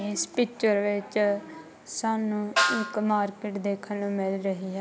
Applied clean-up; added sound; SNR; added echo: none; Snare drum; 3 dB; none.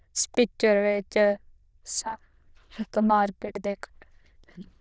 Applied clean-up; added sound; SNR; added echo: neural diffusion model UNIVERSE++.